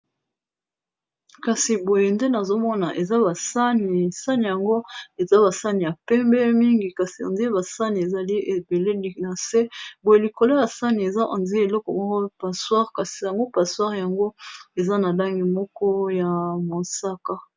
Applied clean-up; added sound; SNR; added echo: none; none; none; none.